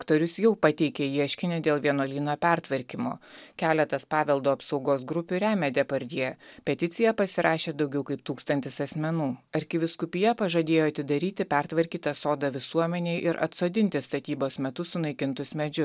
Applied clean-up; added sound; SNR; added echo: none; none; none; none.